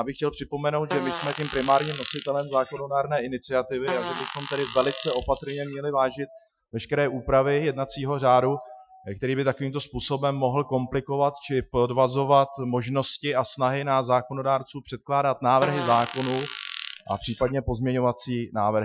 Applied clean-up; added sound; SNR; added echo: classical method Wiener filter.